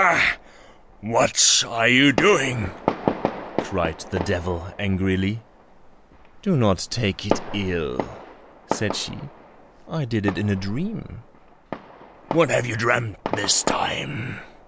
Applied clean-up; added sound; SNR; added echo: none; Fireworks; 9 dB; none.